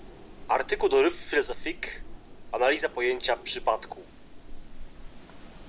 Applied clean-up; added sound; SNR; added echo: none; Wind; 11 dB; none.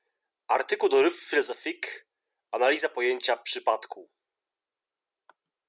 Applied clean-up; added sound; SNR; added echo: none; none; none; none.